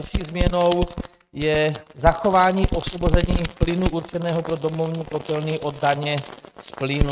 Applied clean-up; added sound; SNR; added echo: neural mask model RNNoise.